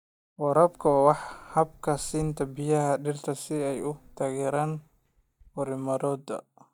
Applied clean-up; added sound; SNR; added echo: neural mask model DeepFilterNet 3.